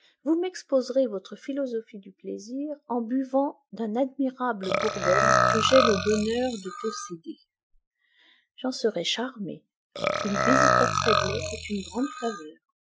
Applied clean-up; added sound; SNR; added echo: classical method Wiener filter.